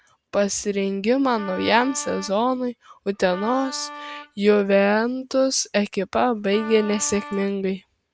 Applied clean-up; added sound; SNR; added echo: none; Wind instrument, woodwind instrument; 15 dB; none.